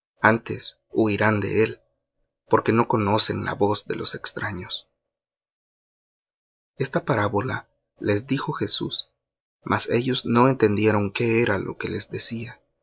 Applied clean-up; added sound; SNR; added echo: none; none; none; none.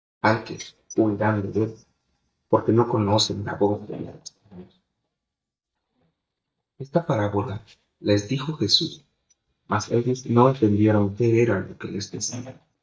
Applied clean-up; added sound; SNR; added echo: neural mask model DeepFilterNet 3.